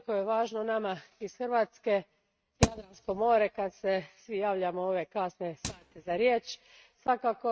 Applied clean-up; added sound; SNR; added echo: neural mask model RNNoise.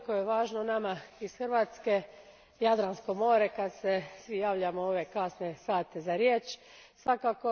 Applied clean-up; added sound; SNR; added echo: none; none; none; none.